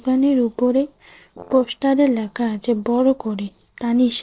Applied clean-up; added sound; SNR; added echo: neural separator model SepFormer DNS4.